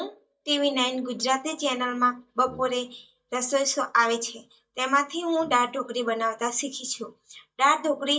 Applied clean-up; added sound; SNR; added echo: neural mask model DeepFilterNet 3.